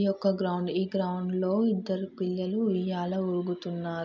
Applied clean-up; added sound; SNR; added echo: none; none; none; none.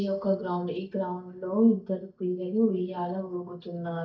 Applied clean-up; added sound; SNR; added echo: neural mask model DeepFilterNet 3.